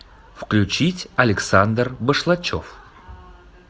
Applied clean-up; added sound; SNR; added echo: none; none; none; none.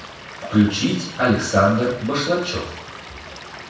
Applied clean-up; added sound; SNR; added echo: none; Stream / Liquid; 16 dB; reverberation time 0.6 s.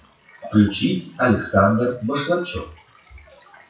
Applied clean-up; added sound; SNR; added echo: classical method WPE with log-MMSE.